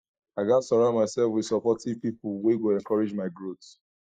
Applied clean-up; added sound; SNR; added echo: neural mask model Resemble Enhance denoiser.